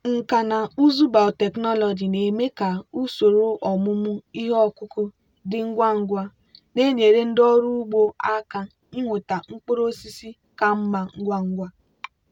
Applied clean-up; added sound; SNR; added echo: none; none; none; none.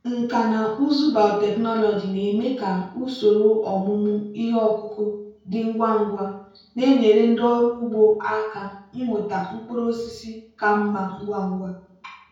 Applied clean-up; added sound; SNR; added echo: none; none; none; reverberation time 0.5 s.